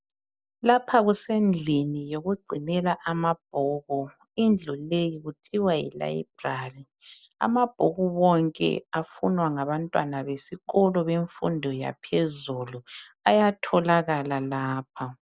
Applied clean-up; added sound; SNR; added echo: none; none; none; none.